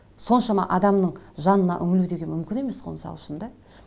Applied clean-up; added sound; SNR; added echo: none; none; none; none.